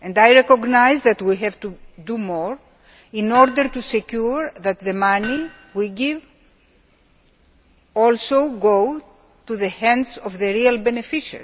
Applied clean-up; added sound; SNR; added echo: none; Hammer; 18 dB; none.